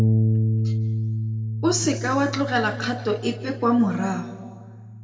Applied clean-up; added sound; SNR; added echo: none; Bass guitar; 0 dB; reverberation time 1.6 s.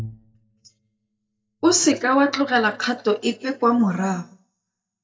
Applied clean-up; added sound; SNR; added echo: neural mask model DeepFilterNet 3.